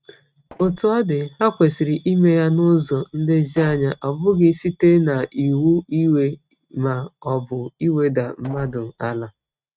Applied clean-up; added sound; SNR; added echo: neural mask model RNNoise.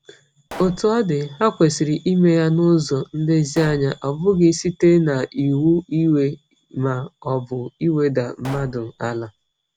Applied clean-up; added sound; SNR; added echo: none; Explosion; 19 dB; none.